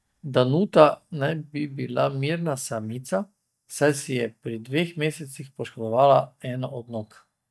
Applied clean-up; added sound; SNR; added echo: neural mask model DeepFilterNet 3.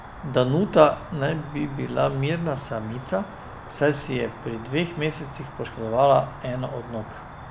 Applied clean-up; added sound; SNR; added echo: none; Cricket; 15 dB; none.